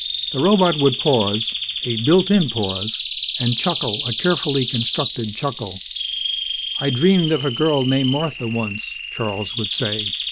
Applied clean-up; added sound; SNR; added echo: none; Bird vocalization, bird call, bird song; 5 dB; none.